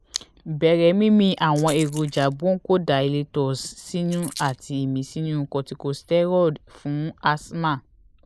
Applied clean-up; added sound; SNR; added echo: neural mask model Resemble Enhance denoiser.